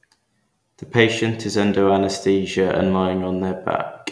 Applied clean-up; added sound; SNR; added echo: none; none; none; none.